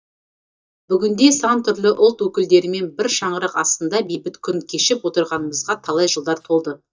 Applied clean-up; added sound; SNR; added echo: neural mask model DeepFilterNet 3.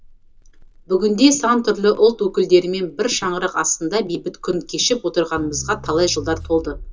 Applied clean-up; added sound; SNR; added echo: none; Crackle; 19 dB; reverberation time 0.2 s.